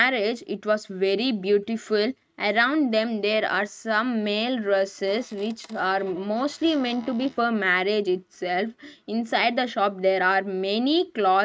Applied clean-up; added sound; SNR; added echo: neural mask model RNNoise.